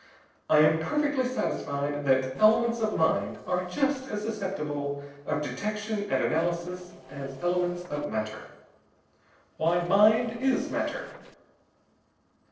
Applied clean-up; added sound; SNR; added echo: neural separator model SepFormer DNS4.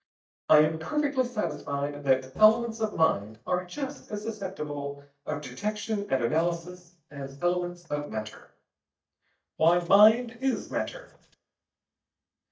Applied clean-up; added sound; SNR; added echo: neural mask model DeepFilterNet 3.